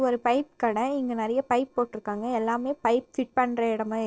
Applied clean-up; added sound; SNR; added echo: neural separator model SepFormer DNS4.